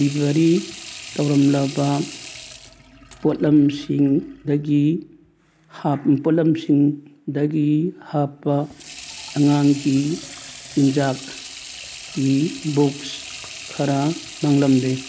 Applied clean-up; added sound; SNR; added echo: none; Sink (filling or washing) / Water tap, faucet; 17 dB; none.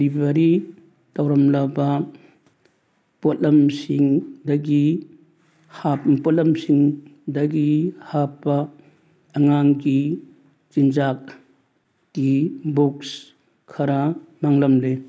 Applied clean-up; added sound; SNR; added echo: none; none; none; none.